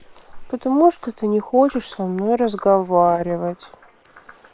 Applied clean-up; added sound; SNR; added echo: neural separator model SepFormer WHAM!.